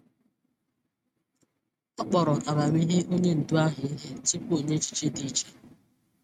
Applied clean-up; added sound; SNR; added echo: neural mask model RNNoise.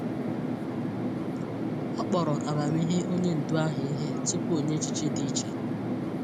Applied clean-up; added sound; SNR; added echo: none; Fixed-wing aircraft, airplane; -1 dB; none.